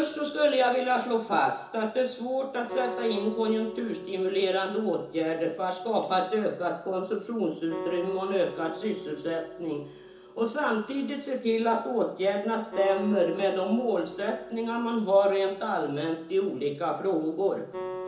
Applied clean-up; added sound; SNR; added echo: none; Acoustic guitar; 14 dB; reverberation time 0.7 s.